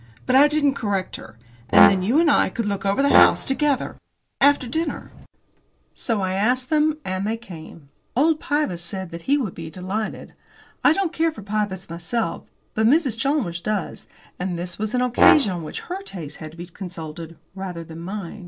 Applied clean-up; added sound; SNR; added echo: none; Brass instrument; 0 dB; none.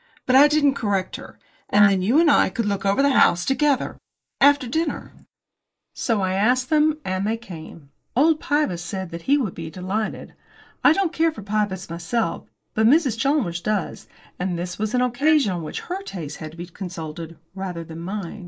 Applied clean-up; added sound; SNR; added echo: neural mask model Resemble Enhance denoiser.